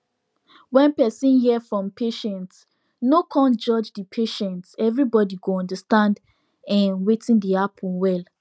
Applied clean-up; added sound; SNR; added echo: none; none; none; none.